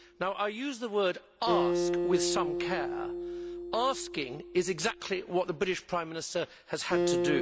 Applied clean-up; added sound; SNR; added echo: none; Acoustic guitar; 1 dB; none.